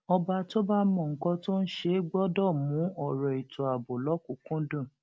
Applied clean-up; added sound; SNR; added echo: none; none; none; none.